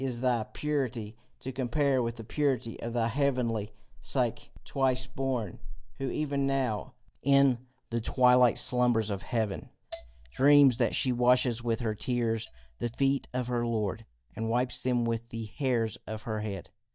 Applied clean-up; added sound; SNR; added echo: neural mask model DeepFilterNet 3.